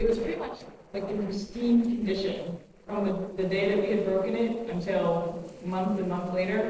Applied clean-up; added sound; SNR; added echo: neural separator model SepFormer DNS4.